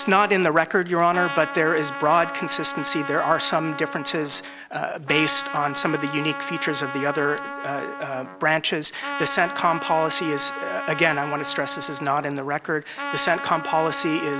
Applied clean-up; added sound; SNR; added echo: none; Trumpet; 9 dB; none.